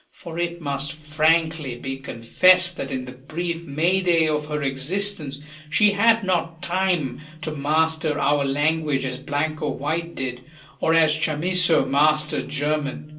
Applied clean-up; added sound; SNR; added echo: none; none; none; reverberation time 0.3 s.